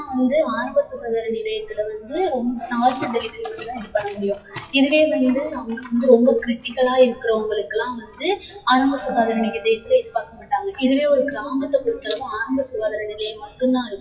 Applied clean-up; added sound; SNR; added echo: classical method WPE with log-MMSE.